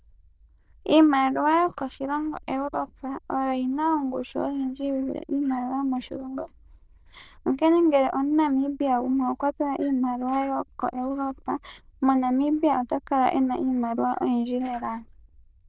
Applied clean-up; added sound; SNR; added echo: neural diffusion model UNIVERSE++.